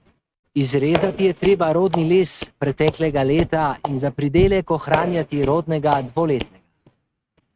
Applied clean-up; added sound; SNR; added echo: neural mask model RNNoise.